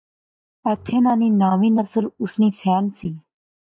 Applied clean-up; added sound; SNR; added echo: neural mask model DeepFilterNet 3.